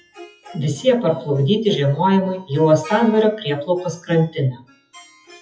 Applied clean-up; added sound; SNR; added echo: classical method WPE with log-MMSE.